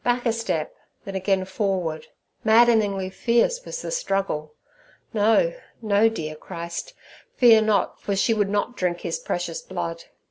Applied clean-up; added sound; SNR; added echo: none; none; none; none.